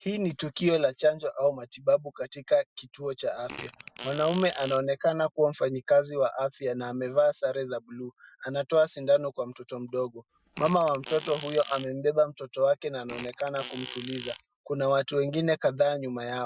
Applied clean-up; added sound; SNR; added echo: classical method Wiener filter.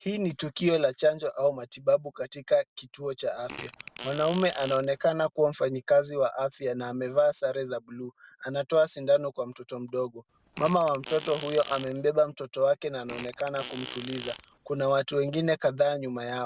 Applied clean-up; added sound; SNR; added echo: none; Fart; 15 dB; none.